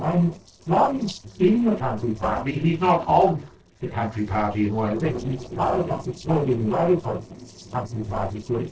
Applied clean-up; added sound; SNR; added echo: neural separator model SepFormer DNS4.